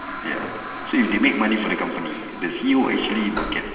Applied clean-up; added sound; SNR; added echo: none; Toilet flush; 10 dB; reverberation time 2.9 s.